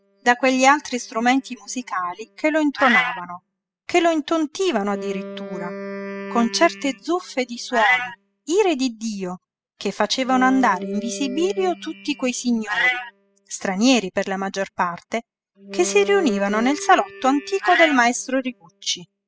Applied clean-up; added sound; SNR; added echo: classical method spectral subtraction.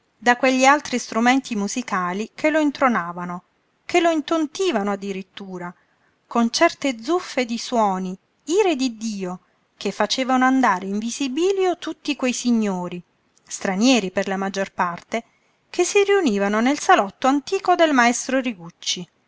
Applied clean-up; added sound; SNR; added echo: none; none; none; none.